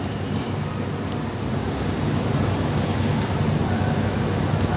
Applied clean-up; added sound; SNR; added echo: none; none; none; none.